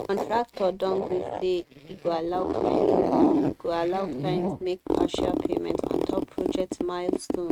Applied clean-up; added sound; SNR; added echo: neural mask model RNNoise.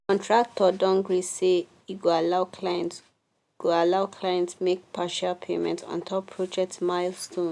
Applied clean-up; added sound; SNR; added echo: none; none; none; none.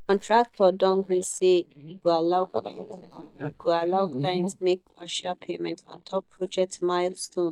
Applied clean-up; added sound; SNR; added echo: neural mask model DeepFilterNet 3.